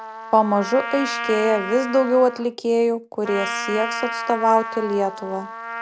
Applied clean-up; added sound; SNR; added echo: none; Trumpet; 9 dB; none.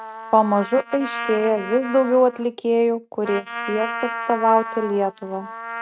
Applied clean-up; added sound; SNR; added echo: neural mask model RNNoise.